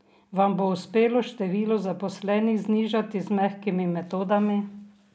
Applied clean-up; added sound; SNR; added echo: none; none; none; none.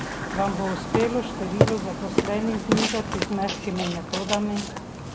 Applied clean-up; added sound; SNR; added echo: none; Burping, eructation; 0 dB; none.